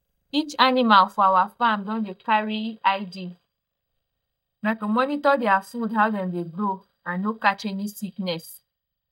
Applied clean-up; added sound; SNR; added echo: neural mask model DeepFilterNet 3.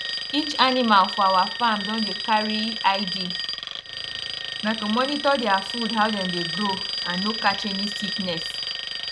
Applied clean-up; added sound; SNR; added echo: none; Alarm; 5 dB; none.